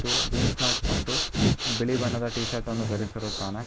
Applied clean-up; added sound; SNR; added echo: neural mask model Resemble Enhance denoiser.